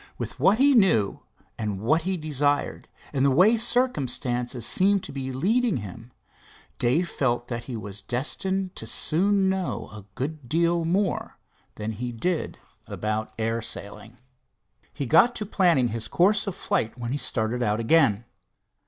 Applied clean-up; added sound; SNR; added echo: none; none; none; none.